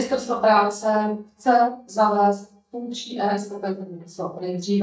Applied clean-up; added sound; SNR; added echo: neural mask model DeepFilterNet 3.